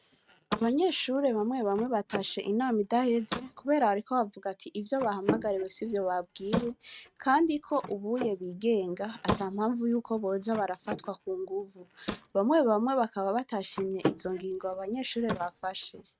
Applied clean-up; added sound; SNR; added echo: neural mask model RNNoise.